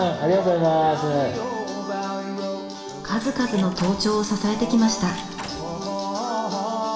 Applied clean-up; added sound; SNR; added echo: none; Squeak / Slam / Wood; 18 dB; reverberation time 1.1 s.